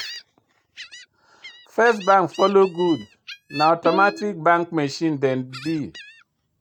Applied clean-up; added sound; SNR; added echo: neural mask model RNNoise.